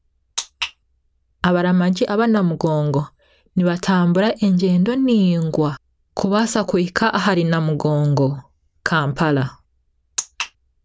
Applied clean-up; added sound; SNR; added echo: none; none; none; none.